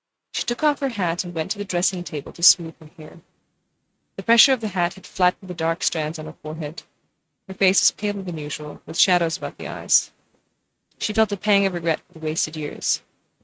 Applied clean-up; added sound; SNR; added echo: neural mask model RNNoise.